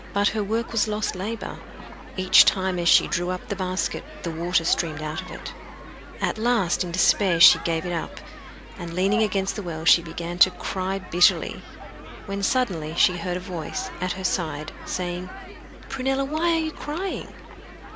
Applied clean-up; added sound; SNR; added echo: none; Human group actions; 13 dB; none.